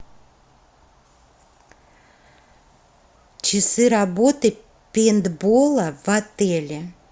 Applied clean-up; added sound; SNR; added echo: none; none; none; none.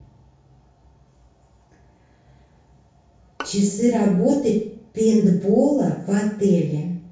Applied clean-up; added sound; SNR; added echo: none; Bowed string instrument; 19 dB; reverberation time 0.5 s.